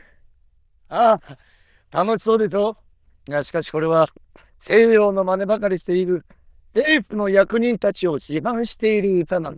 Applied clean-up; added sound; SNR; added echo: neural diffusion model UNIVERSE++.